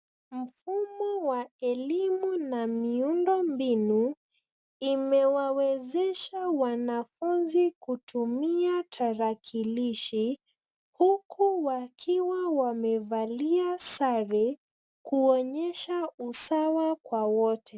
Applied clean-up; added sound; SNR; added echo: none; none; none; none.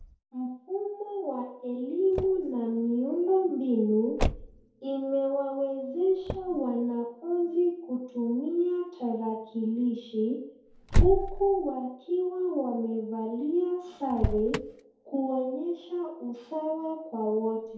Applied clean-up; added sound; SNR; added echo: none; Motor vehicle (road); 6 dB; reverberation time 2.3 s.